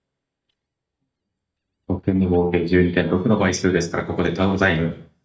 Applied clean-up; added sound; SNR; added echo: neural mask model DeepFilterNet 3.